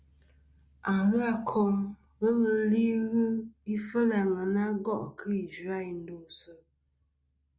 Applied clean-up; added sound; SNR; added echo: none; none; none; none.